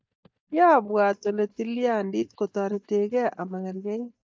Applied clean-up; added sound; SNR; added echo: neural mask model DeepFilterNet 3.